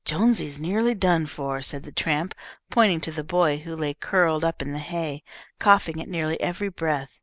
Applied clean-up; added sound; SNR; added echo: none; none; none; none.